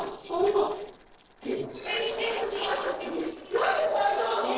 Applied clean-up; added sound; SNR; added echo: neural separator model SepFormer DNS4.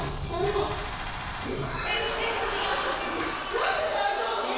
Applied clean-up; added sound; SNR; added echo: none; Explosion; 12 dB; reverberation time 1.1 s.